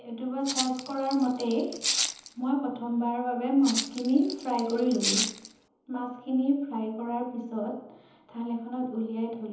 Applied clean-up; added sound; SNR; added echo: none; Rattle (instrument); 4 dB; reverberation time 1.3 s.